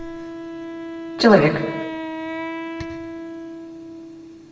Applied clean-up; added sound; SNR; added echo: none; Wind instrument, woodwind instrument; 8 dB; reverberation time 0.9 s.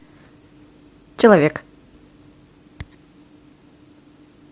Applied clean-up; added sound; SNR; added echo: none; none; none; none.